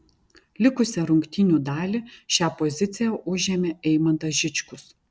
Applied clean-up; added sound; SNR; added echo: none; none; none; none.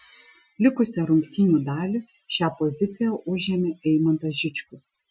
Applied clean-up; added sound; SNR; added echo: classical method Wiener filter.